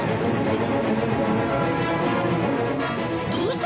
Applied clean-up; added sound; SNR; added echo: none; none; none; none.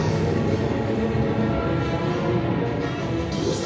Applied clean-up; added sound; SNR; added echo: none; none; none; reverberation time 1.1 s.